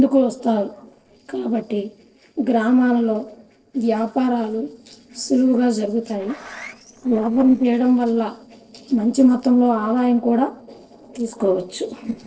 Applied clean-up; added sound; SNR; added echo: neural separator model SepFormer DNS4.